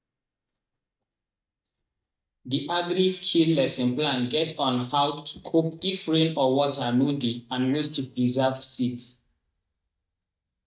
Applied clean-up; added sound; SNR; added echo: neural mask model DeepFilterNet 3.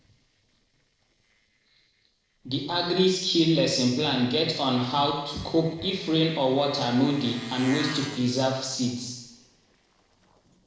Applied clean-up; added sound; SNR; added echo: neural separator model SepFormer DNS4.